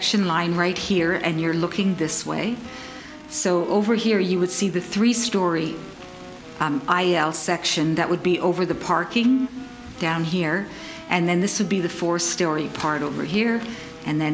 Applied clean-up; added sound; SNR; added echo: none; Wind instrument, woodwind instrument; 20 dB; none.